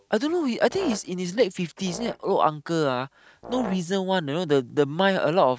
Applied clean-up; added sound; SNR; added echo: neural mask model RNNoise.